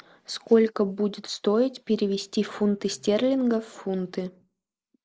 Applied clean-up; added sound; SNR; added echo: neural mask model Resemble Enhance denoiser.